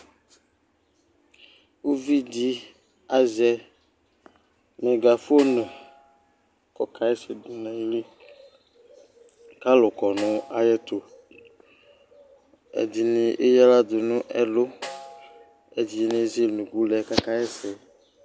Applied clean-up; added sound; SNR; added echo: none; Snare drum; 20 dB; none.